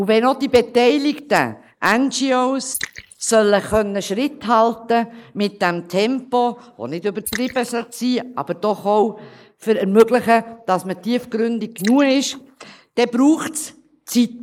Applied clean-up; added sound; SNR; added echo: neural mask model Resemble Enhance denoiser.